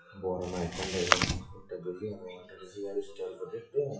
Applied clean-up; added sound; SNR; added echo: classical method WPE with log-MMSE.